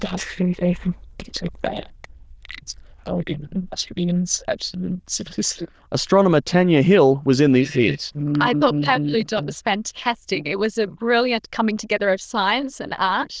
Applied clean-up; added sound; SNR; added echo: neural diffusion model UNIVERSE++.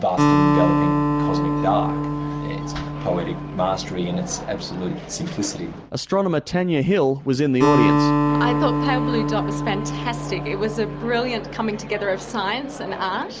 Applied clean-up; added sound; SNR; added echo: none; Acoustic guitar; 0 dB; none.